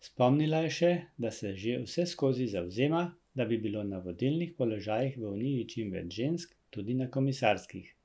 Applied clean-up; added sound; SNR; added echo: none; none; none; none.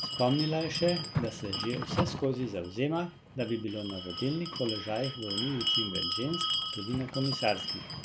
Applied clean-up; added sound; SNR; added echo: none; Bell; 3 dB; none.